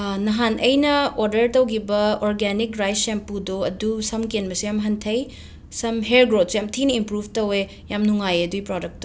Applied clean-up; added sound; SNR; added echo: none; none; none; none.